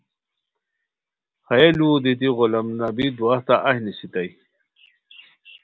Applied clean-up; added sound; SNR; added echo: none; none; none; none.